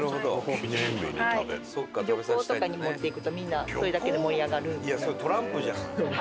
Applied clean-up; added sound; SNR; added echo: none; none; none; none.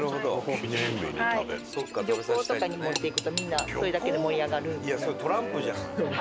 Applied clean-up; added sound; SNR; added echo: none; Cutlery, silverware / Dishes, pots, and pans; 9 dB; none.